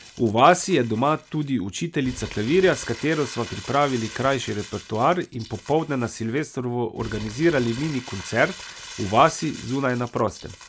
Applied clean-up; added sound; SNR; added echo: none; Crumpling, crinkling; 17 dB; none.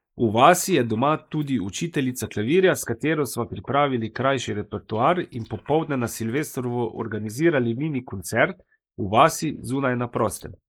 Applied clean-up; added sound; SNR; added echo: neural mask model Resemble Enhance denoiser.